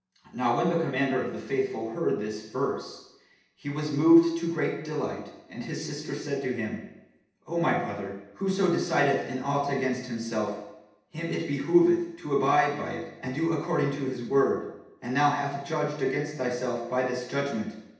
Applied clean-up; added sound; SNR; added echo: none; none; none; reverberation time 0.8 s.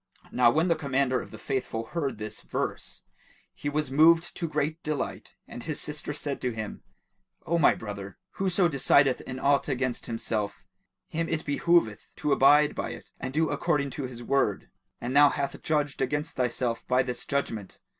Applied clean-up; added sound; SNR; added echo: none; none; none; none.